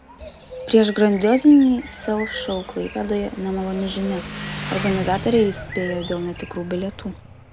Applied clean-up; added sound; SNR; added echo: none; Bird + Motorcycle; 12 dB; none.